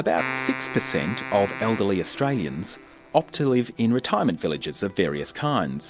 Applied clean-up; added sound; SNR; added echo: none; Keyboard (musical); 10 dB; none.